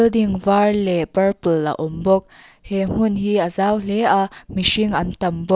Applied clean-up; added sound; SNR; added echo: none; none; none; none.